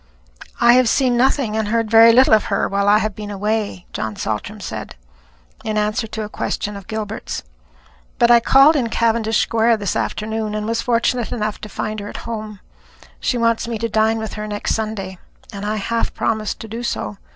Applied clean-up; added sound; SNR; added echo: none; none; none; none.